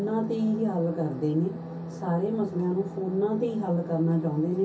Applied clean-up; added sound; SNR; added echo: none; none; none; reverberation time 0.3 s.